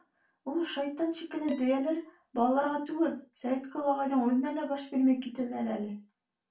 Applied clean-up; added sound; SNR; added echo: none; Dishes, pots, and pans; 19 dB; reverberation time 0.3 s.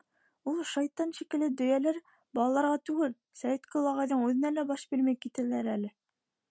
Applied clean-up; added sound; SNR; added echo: none; none; none; none.